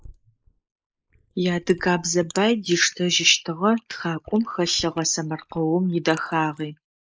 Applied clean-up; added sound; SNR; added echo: neural mask model Resemble Enhance denoiser.